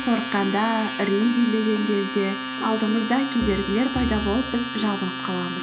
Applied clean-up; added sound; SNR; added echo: none; Domestic sounds, home sounds; 7 dB; none.